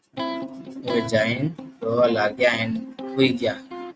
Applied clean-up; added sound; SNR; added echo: neural mask model RNNoise.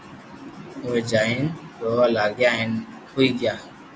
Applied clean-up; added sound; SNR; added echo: none; none; none; none.